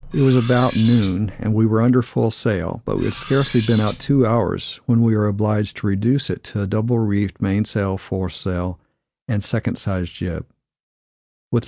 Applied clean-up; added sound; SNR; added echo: none; Cutlery, silverware; 7 dB; none.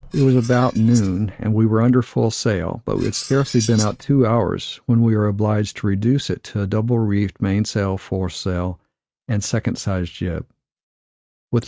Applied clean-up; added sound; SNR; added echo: neural mask model RNNoise.